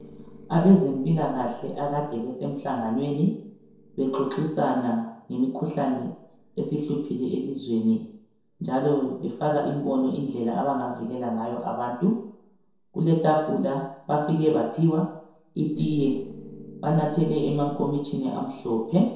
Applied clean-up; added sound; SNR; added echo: neural separator model SepFormer DNS4.